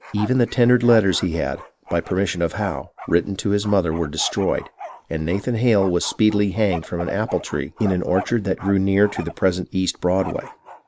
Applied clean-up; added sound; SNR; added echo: none; Bark; 17 dB; none.